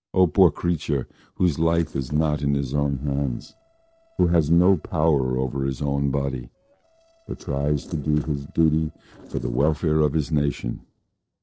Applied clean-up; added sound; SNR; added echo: neural separator model SepFormer DNS4.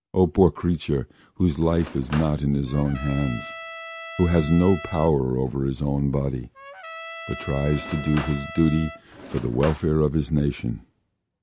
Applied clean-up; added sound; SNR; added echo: none; Trumpet + Cutlery, silverware / Drawer open or close; 14 dB; none.